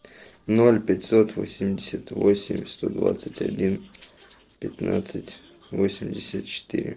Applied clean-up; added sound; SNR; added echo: neural separator model SepFormer DNS4.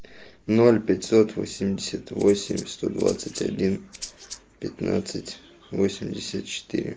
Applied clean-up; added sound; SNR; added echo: neural mask model Resemble Enhance denoiser.